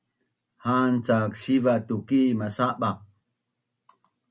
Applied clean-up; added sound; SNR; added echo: none; none; none; none.